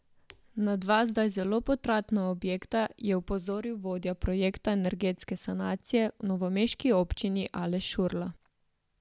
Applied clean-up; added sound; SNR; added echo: none; none; none; none.